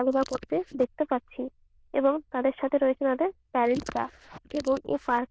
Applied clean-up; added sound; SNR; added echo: neural diffusion model UNIVERSE++.